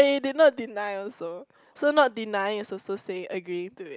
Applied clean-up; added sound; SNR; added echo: none; none; none; none.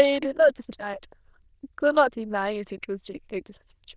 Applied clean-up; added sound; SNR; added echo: neural diffusion model UNIVERSE++.